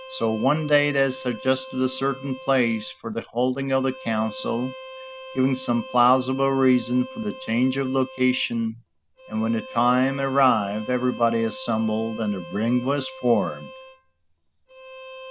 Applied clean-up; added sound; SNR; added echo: none; Bowed string instrument; 16 dB; none.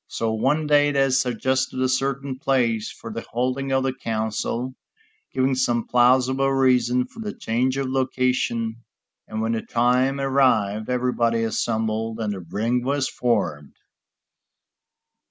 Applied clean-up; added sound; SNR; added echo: none; none; none; none.